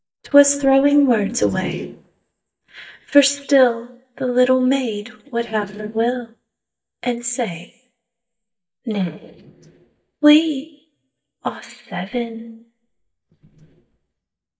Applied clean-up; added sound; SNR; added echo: neural mask model DeepFilterNet 3.